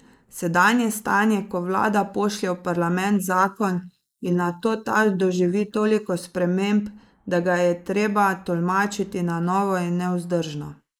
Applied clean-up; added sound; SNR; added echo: neural mask model Resemble Enhance denoiser.